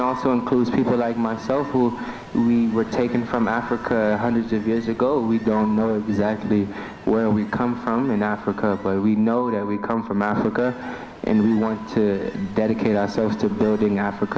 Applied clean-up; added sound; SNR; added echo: none; Ocean; 19 dB; none.